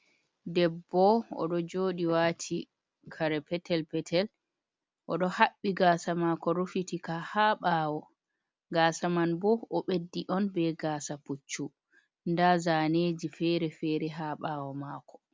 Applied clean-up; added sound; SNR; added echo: none; none; none; none.